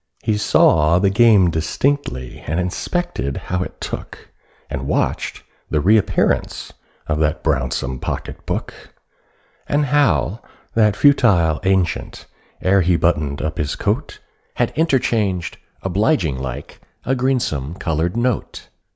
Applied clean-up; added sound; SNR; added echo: none; none; none; none.